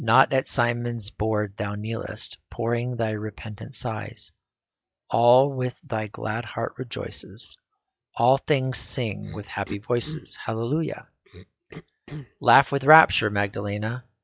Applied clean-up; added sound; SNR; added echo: classical method log-MMSE.